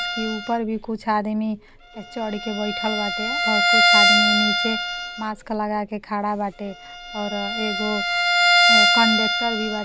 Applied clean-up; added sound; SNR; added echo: none; Bowed string instrument; -5 dB; none.